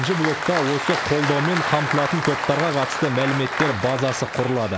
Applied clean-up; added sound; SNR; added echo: none; Applause; 3 dB; none.